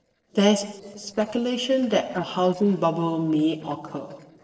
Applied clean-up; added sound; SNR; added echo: neural separator model SepFormer DNS4.